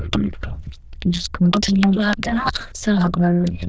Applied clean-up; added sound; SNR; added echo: neural diffusion model UNIVERSE++.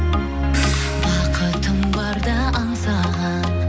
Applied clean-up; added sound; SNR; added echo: none; Crash cymbal; 14 dB; none.